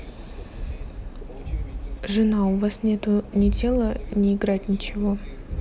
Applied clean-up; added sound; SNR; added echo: none; none; none; none.